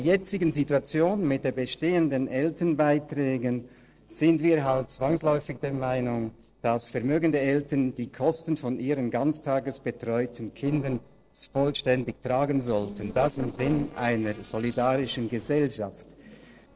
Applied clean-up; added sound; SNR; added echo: neural separator model SepFormer DNS4.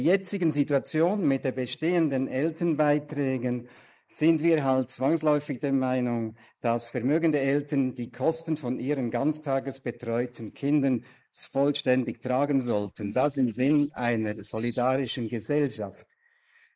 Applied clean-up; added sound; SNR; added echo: neural mask model Resemble Enhance denoiser.